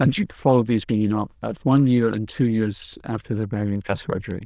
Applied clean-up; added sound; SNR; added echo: neural diffusion model UNIVERSE++.